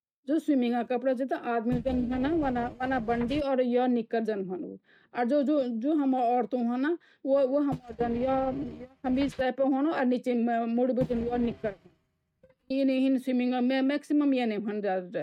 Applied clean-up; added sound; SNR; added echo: neural mask model RNNoise.